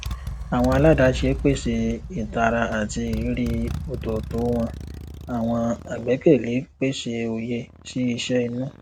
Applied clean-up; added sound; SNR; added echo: none; Motorcycle; 9 dB; none.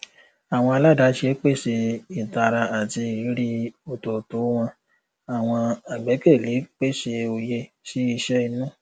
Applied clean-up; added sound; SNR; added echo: none; none; none; none.